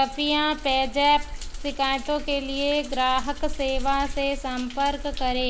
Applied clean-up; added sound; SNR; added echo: none; Thunder; 6 dB; none.